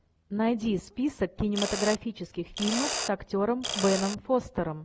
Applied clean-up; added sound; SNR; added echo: none; Mechanisms; 6 dB; none.